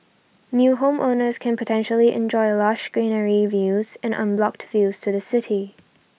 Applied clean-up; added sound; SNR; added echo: none; none; none; none.